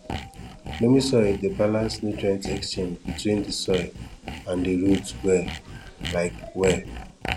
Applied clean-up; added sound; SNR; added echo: none; Sawing; 10 dB; none.